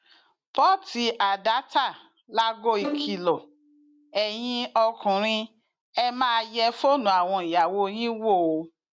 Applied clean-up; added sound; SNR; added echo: none; Bowed string instrument; 12 dB; none.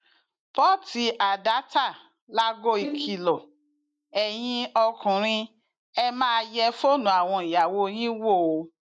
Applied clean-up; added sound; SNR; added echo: neural mask model DeepFilterNet 3.